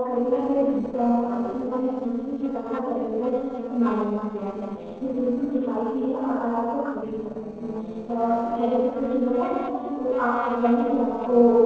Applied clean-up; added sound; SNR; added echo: neural separator model SepFormer DNS4.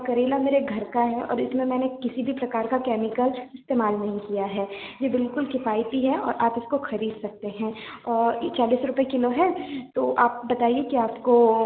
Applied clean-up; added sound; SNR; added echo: none; none; none; none.